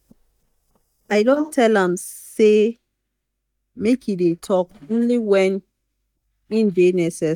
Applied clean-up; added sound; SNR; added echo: neural mask model DeepFilterNet 3.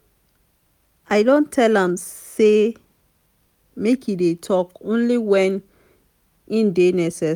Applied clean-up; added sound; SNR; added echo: none; none; none; none.